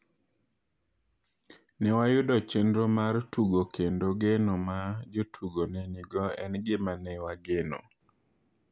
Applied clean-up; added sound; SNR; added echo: none; none; none; none.